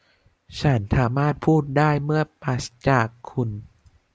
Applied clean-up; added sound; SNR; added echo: none; none; none; none.